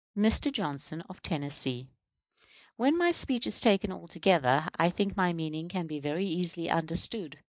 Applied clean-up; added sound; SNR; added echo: neural mask model DeepFilterNet 3.